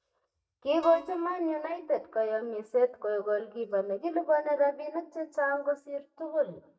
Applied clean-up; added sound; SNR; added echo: neural mask model DeepFilterNet 3.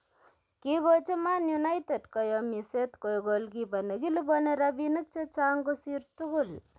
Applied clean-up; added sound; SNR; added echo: none; none; none; none.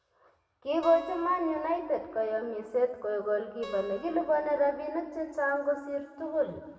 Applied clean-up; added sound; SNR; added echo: none; Acoustic guitar; 19 dB; reverberation time 2.4 s.